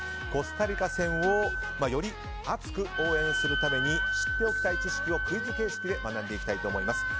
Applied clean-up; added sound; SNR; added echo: none; Wind instrument, woodwind instrument; 1 dB; none.